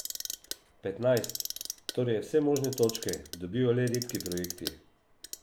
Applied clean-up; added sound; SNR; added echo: none; Clock; 10 dB; none.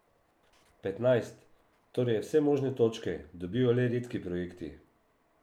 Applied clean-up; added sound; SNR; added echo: none; none; none; none.